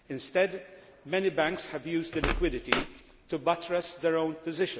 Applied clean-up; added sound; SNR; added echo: none; Walk, footsteps + Door / Car; 5 dB; none.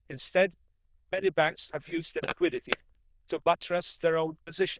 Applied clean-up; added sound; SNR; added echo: neural diffusion model UNIVERSE++.